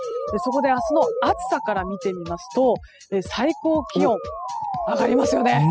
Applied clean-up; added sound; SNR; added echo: classical method spectral subtraction.